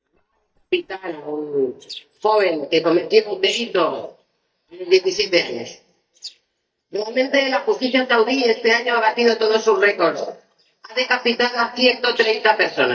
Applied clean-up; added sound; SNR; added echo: neural mask model DeepFilterNet 3.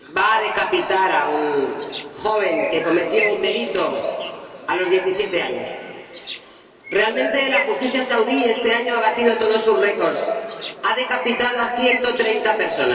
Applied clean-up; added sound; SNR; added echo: none; Bird; 13 dB; reverberation time 2.7 s.